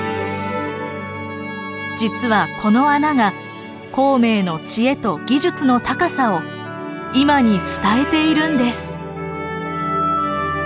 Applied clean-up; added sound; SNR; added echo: none; none; none; none.